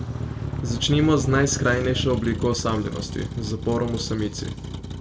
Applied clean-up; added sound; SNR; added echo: none; Motor vehicle (road); 5 dB; reverberation time 1.1 s.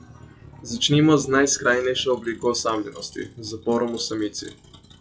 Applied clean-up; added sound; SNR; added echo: classical method WPE with log-MMSE.